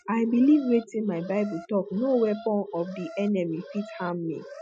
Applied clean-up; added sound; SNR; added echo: classical method Wiener filter.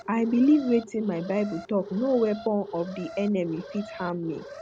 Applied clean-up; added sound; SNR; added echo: none; Alarm; 16 dB; none.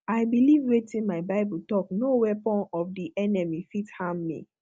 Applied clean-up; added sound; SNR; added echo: none; none; none; none.